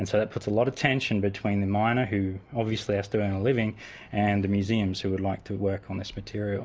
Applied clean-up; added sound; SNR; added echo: none; none; none; none.